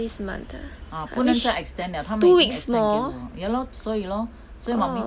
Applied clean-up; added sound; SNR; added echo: none; none; none; none.